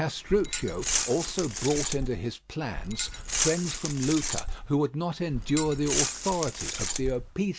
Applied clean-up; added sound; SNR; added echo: none; Glass; 3 dB; none.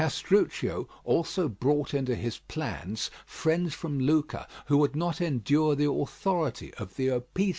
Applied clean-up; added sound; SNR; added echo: none; none; none; none.